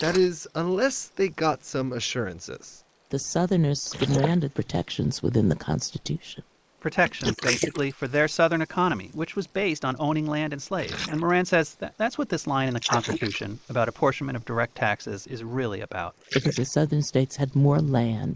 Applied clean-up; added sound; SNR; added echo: neural mask model Resemble Enhance denoiser.